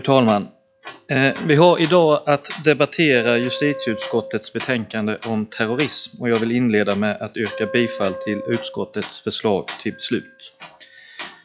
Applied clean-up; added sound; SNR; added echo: classical method log-MMSE.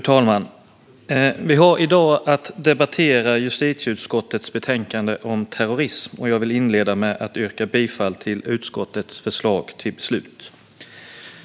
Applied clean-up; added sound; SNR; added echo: none; none; none; none.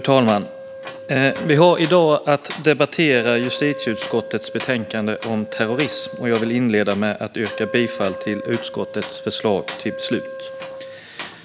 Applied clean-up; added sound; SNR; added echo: none; Tools + Wind instrument, woodwind instrument; 12 dB; none.